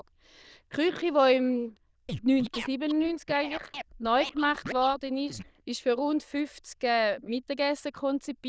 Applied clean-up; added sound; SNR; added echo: neural diffusion model UNIVERSE++.